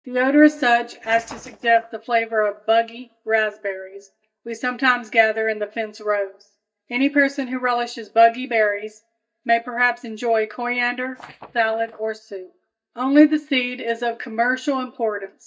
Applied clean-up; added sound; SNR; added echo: neural mask model DeepFilterNet 3.